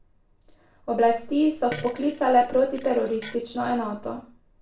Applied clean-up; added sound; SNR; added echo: none; Fart; 17 dB; reverberation time 0.3 s.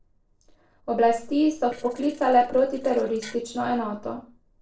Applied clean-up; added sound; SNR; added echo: neural separator model SepFormer DNS4.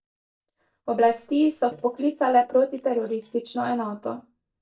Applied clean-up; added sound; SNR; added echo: neural mask model DeepFilterNet 3.